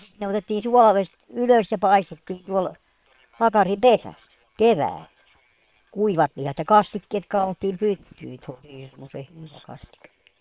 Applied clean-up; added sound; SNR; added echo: neural separator model SepFormer WHAM!.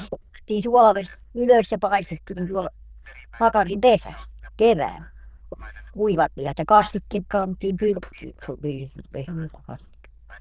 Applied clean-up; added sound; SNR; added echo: neural diffusion model UNIVERSE++.